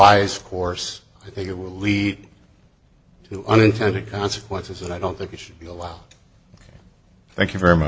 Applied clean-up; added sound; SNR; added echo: none; none; none; none.